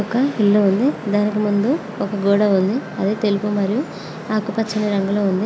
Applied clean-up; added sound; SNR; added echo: none; none; none; none.